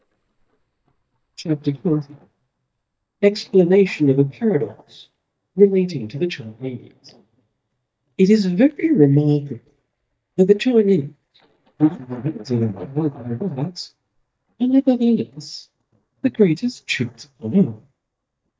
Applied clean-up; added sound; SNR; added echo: neural mask model DeepFilterNet 3.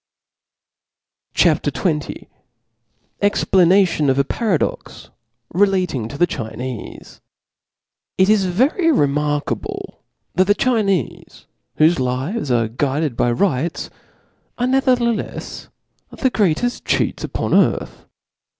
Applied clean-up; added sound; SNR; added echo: none; none; none; none.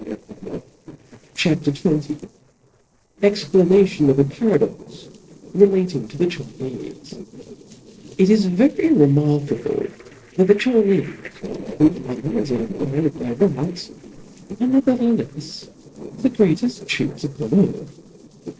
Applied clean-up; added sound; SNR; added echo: neural separator model SepFormer DNS4.